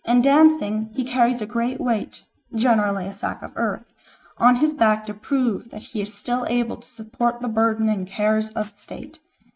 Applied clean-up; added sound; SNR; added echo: neural mask model RNNoise.